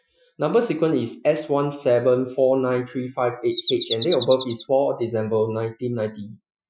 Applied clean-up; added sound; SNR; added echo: classical method Wiener filter.